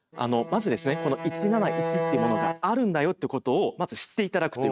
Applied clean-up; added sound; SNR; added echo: neural mask model RNNoise.